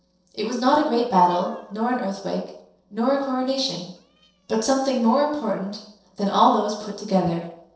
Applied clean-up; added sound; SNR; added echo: neural separator model SepFormer DNS4.